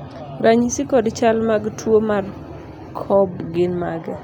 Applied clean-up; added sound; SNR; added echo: none; none; none; none.